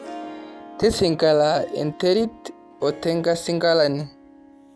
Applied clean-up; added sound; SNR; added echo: none; Harp; 18 dB; none.